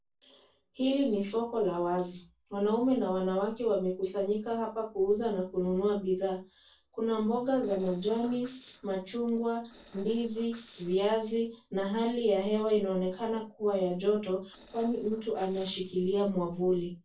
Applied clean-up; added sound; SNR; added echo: neural separator model SepFormer DNS4.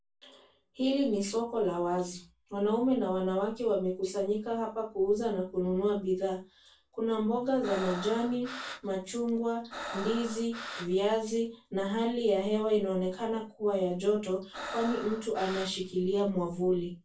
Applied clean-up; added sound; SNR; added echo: none; Breathing; 12 dB; reverberation time 0.2 s.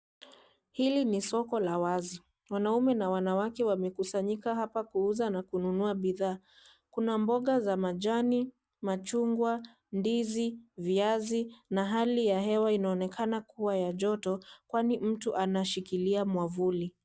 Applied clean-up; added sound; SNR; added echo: none; none; none; none.